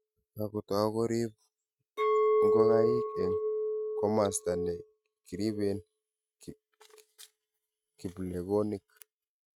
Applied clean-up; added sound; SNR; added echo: neural mask model RNNoise.